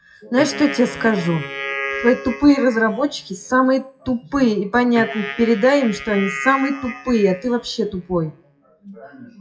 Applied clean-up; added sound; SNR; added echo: classical method WPE with log-MMSE.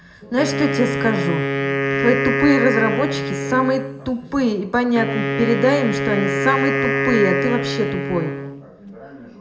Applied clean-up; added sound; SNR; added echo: none; Wind instrument, woodwind instrument; 2 dB; reverberation time 2.4 s.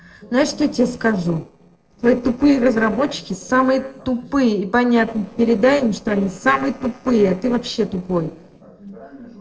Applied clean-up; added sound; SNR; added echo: neural separator model SepFormer DNS4.